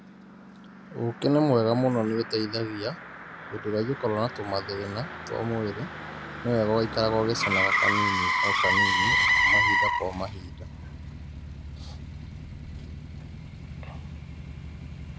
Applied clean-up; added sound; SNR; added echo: none; Motor vehicle (road); 0 dB; none.